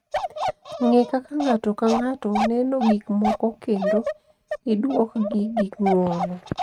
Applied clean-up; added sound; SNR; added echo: neural mask model RNNoise.